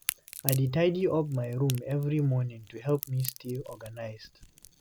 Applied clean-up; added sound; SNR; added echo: none; Crack; 12 dB; none.